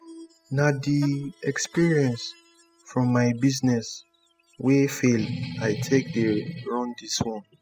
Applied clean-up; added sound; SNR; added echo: classical method spectral subtraction.